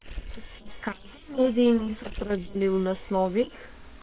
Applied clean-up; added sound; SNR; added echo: neural separator model SepFormer WHAM!.